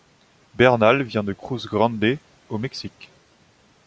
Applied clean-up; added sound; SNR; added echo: none; none; none; none.